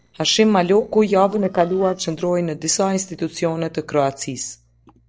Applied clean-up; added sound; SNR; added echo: neural separator model SepFormer DNS4.